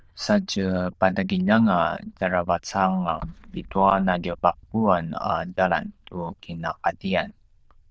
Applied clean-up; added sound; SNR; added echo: neural diffusion model UNIVERSE++.